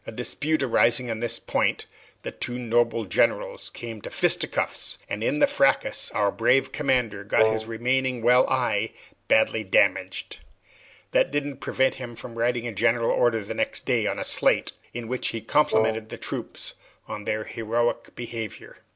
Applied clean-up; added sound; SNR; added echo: none; Wind instrument, woodwind instrument; 0 dB; none.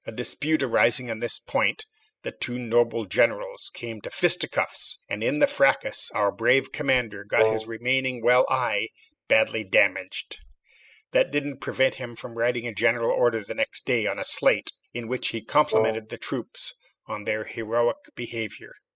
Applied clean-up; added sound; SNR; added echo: classical method spectral subtraction.